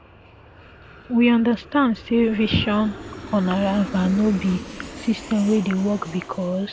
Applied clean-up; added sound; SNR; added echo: none; Aircraft; 15 dB; none.